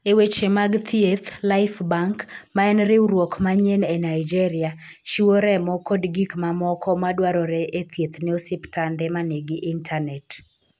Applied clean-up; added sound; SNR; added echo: none; none; none; none.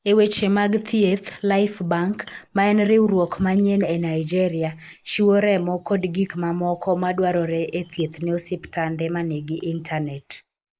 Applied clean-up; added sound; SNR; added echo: neural mask model Resemble Enhance denoiser.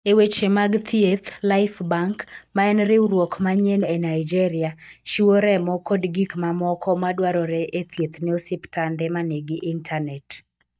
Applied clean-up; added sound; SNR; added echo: neural mask model DeepFilterNet 3.